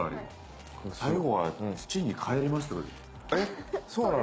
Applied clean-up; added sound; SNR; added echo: none; none; none; none.